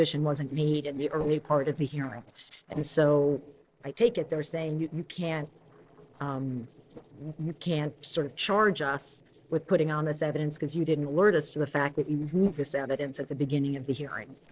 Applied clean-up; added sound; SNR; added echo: neural separator model SepFormer DNS4.